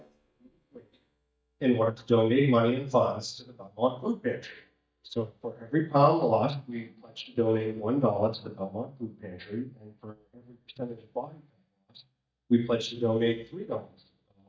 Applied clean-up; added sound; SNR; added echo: neural mask model DeepFilterNet 3.